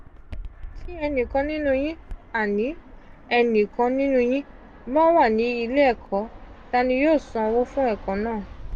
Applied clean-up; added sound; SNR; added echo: none; Fixed-wing aircraft, airplane; 16 dB; none.